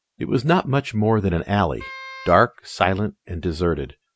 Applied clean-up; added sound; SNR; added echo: none; Wind instrument, woodwind instrument; 18 dB; none.